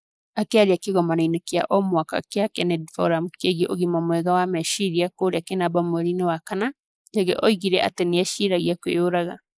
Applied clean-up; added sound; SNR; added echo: neural mask model Resemble Enhance denoiser.